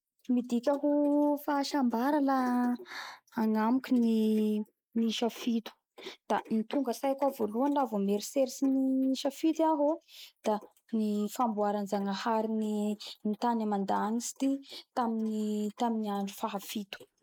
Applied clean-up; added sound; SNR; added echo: neural mask model Resemble Enhance denoiser.